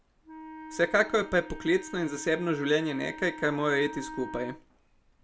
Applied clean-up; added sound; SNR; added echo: none; Wind instrument, woodwind instrument; 14 dB; none.